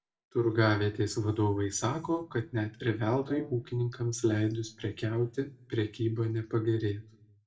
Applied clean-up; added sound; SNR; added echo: none; Brass instrument; 15 dB; reverberation time 0.3 s.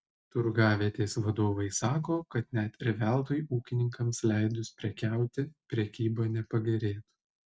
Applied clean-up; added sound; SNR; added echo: none; none; none; none.